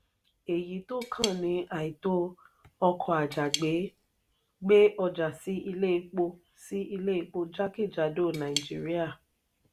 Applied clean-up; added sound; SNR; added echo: none; Cutlery, silverware / Tap; 10 dB; none.